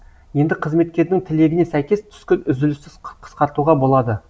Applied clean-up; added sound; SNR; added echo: none; none; none; none.